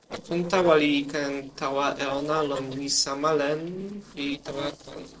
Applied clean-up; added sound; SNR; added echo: neural separator model SepFormer DNS4.